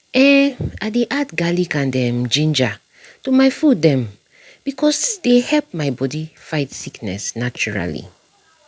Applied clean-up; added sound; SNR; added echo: none; none; none; none.